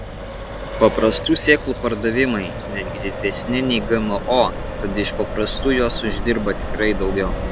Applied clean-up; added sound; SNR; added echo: none; Accelerating, revving, vroom; 6 dB; none.